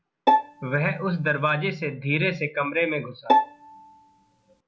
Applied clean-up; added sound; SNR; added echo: none; Bowed string instrument; -2 dB; none.